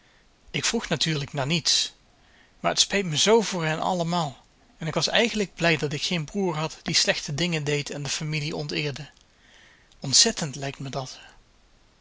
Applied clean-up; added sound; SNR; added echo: none; none; none; none.